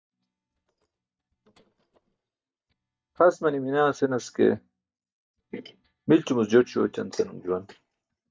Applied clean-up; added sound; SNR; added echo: neural mask model DeepFilterNet 3.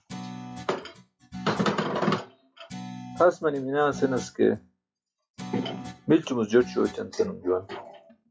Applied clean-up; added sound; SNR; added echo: classical method log-MMSE.